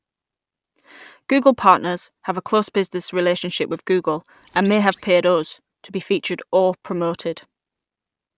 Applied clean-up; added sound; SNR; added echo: none; Bird; 16 dB; none.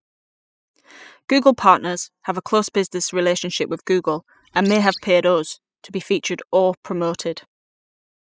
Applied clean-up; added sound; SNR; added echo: classical method spectral subtraction.